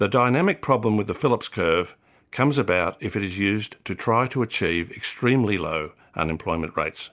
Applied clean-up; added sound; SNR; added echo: none; none; none; none.